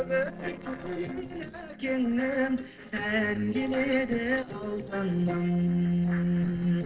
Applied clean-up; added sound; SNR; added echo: neural separator model SepFormer DNS4.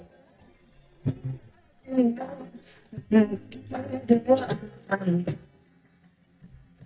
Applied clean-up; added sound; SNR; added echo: neural mask model DeepFilterNet 3.